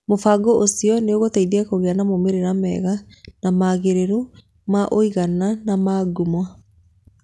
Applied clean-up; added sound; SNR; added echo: none; none; none; none.